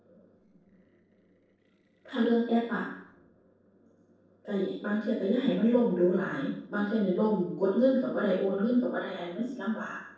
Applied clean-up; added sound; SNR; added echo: neural separator model SepFormer DNS4.